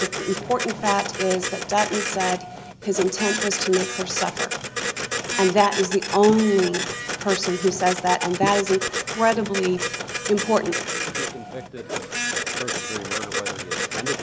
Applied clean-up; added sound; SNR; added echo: none; Printer; 5 dB; none.